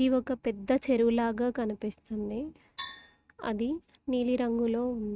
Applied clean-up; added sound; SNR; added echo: neural mask model RNNoise.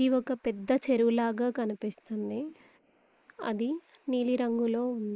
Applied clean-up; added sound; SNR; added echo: neural mask model Resemble Enhance denoiser.